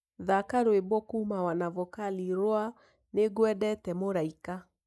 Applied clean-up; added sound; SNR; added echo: neural mask model Resemble Enhance denoiser.